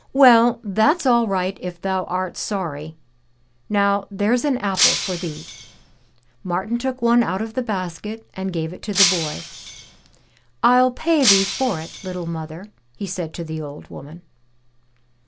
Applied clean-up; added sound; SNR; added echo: none; Shatter; 3 dB; none.